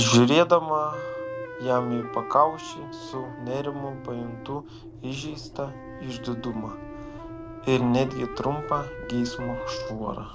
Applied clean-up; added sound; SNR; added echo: none; Wind instrument, woodwind instrument + Engine; 11 dB; none.